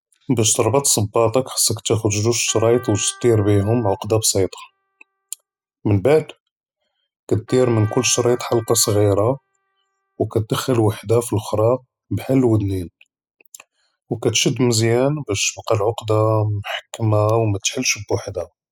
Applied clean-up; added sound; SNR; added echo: classical method spectral subtraction.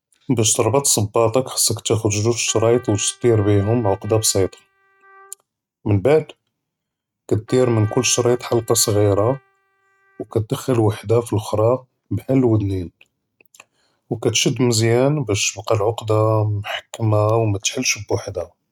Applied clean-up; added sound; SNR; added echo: neural mask model RNNoise.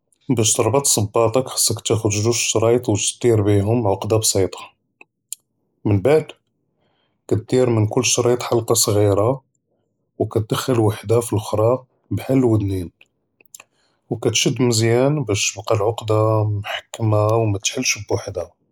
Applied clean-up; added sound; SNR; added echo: neural mask model Resemble Enhance denoiser.